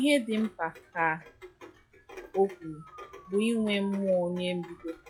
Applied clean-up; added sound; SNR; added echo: classical method log-MMSE.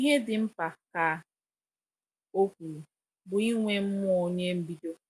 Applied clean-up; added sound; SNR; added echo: none; none; none; none.